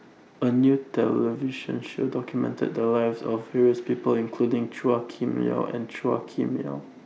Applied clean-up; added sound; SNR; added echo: none; none; none; none.